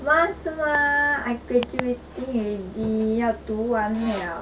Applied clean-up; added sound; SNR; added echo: none; none; none; none.